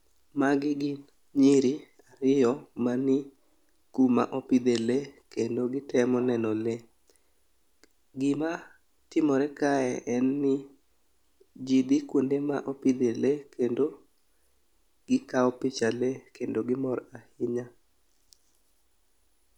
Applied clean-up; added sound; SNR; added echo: none; none; none; none.